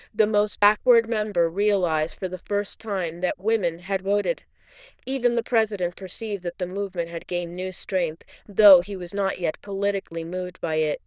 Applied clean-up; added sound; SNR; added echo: neural diffusion model UNIVERSE++.